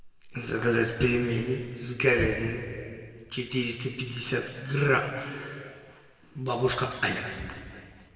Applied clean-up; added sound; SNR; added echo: none; none; none; reverberation time 2.0 s.